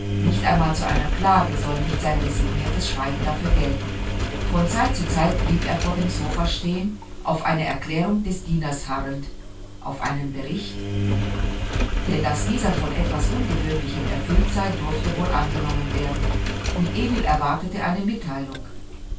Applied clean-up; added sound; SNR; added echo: none; Engine; 0 dB; reverberation time 0.2 s.